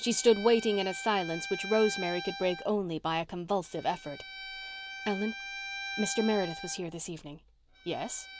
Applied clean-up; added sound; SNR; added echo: none; Bowed string instrument; 10 dB; none.